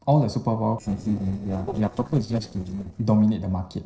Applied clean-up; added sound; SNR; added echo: neural separator model SepFormer DNS4.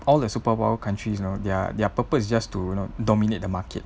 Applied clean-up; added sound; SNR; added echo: none; none; none; none.